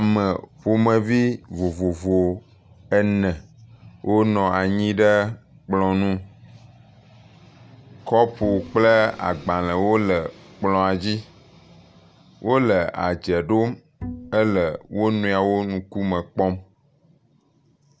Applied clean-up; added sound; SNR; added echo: none; Bowed string instrument; 16 dB; none.